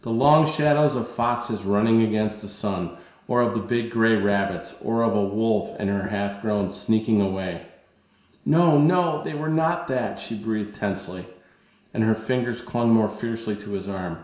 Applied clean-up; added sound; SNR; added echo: none; none; none; reverberation time 0.7 s.